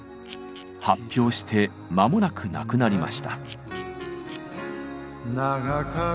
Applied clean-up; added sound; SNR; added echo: none; Camera; 18 dB; none.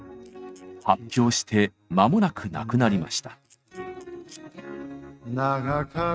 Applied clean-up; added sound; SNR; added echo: neural mask model RNNoise.